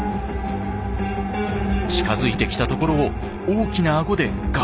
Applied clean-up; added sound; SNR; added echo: none; Raindrop / Drip; 18 dB; none.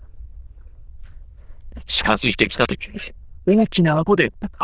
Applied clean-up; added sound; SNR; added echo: neural diffusion model UNIVERSE++.